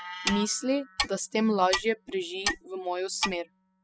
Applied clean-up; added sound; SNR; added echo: classical method spectral subtraction.